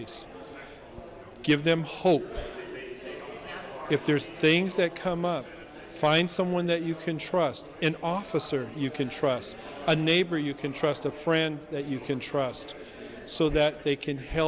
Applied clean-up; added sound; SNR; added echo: none; none; none; none.